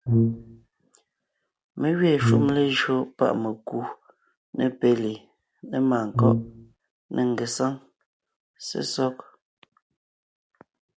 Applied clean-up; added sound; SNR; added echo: none; Brass instrument; -4 dB; none.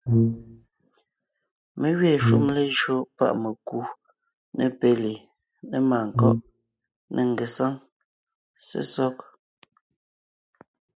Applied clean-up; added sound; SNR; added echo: classical method spectral subtraction.